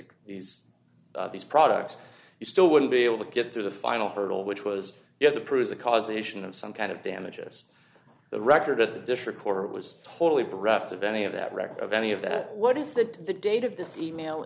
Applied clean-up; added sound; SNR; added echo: none; none; none; none.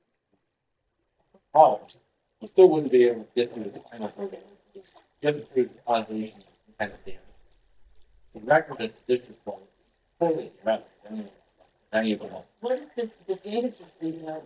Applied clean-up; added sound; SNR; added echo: neural mask model DeepFilterNet 3.